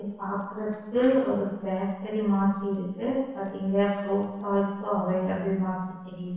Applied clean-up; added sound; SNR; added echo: neural separator model SepFormer DNS4.